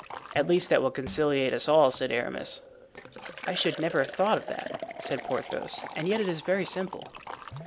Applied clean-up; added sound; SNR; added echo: none; Liquid; 13 dB; none.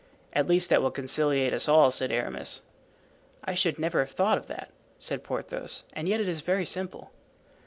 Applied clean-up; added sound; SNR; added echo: none; none; none; none.